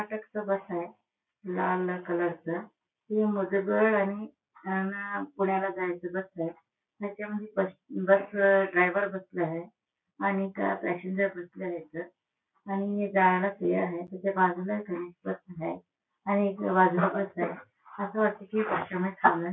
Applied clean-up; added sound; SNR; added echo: none; none; none; none.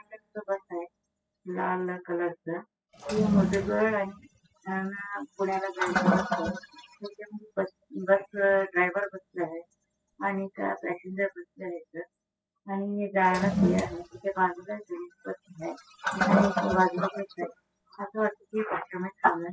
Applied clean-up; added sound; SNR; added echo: classical method spectral subtraction.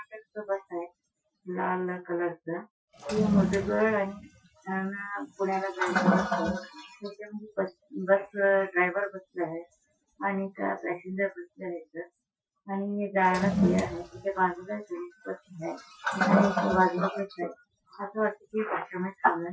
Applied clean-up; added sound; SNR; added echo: classical method Wiener filter.